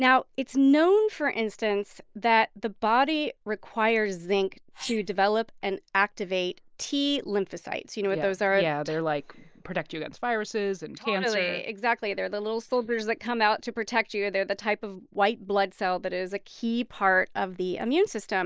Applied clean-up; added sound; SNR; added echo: neural mask model Resemble Enhance denoiser.